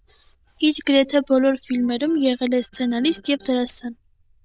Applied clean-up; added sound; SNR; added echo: neural diffusion model UNIVERSE++.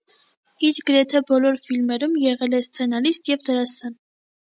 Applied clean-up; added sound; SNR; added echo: none; none; none; none.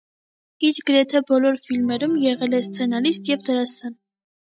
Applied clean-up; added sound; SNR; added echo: neural mask model DeepFilterNet 3.